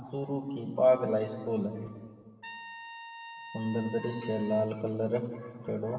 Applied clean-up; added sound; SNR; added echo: none; Trumpet; 17 dB; reverberation time 1.9 s.